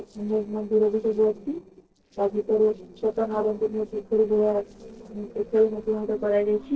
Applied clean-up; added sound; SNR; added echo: neural separator model SepFormer DNS4.